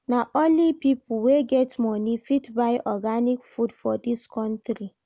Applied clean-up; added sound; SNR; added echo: none; none; none; none.